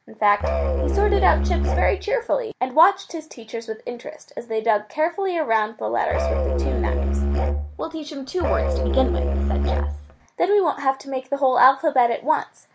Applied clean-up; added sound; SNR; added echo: none; Musical instrument; -1 dB; none.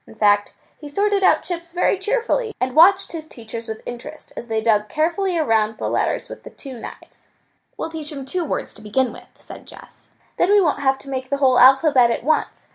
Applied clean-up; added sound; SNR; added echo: none; none; none; none.